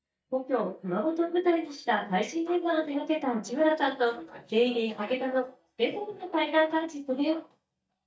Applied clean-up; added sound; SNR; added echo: neural mask model DeepFilterNet 3.